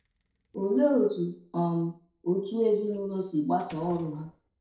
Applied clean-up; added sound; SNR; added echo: neural separator model SepFormer DNS4.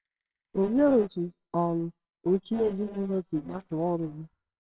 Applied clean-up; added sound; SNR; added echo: neural separator model SepFormer WHAMR!.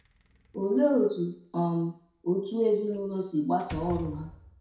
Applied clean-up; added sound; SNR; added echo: none; Slam; 18 dB; reverberation time 0.6 s.